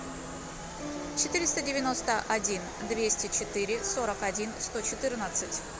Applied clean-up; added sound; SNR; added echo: none; Piano; 14 dB; none.